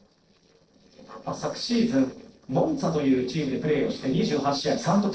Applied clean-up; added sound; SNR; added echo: neural separator model SepFormer DNS4.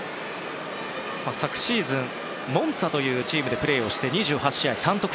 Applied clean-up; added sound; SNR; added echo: none; none; none; none.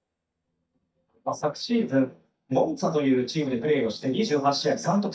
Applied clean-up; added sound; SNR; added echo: neural mask model DeepFilterNet 3.